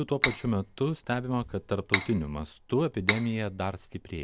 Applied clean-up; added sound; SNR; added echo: none; Cutlery, silverware; -2 dB; none.